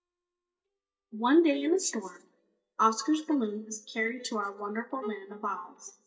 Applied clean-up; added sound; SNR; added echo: neural mask model DeepFilterNet 3.